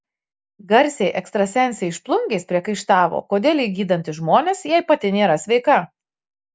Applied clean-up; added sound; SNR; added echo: none; none; none; none.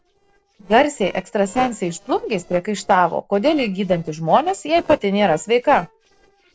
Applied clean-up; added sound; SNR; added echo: neural separator model SepFormer DNS4.